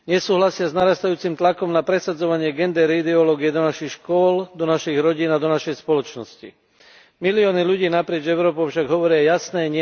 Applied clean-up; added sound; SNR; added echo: none; none; none; none.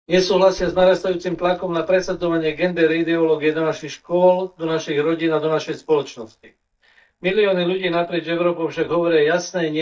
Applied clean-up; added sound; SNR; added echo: neural mask model DeepFilterNet 3.